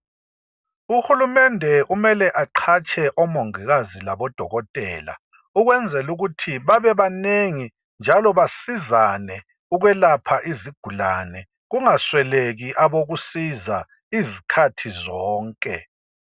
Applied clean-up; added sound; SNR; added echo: none; none; none; none.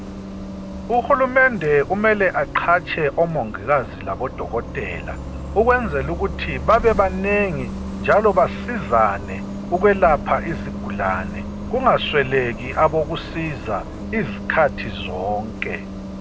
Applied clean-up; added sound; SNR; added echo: none; Bus; 9 dB; none.